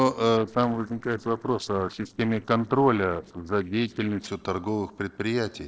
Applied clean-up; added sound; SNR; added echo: neural separator model SepFormer DNS4.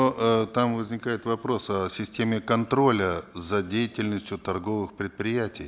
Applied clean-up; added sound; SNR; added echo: none; none; none; none.